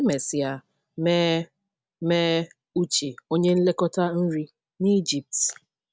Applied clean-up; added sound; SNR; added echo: none; none; none; none.